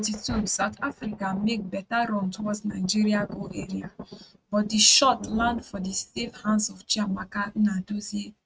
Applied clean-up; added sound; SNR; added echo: neural mask model RNNoise.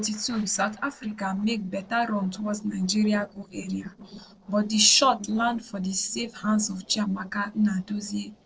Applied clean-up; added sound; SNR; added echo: neural separator model SepFormer DNS4.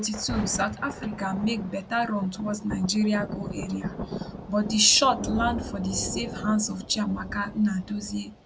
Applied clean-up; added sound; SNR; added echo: none; Thunder; 9 dB; none.